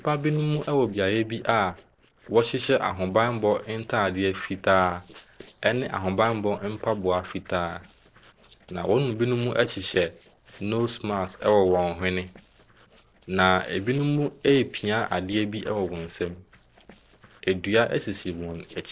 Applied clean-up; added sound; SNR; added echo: neural separator model SepFormer DNS4.